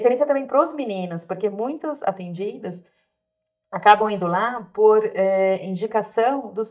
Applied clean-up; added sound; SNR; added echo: neural mask model DeepFilterNet 3.